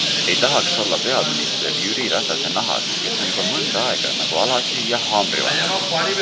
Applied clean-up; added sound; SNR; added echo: none; Bird; -4 dB; none.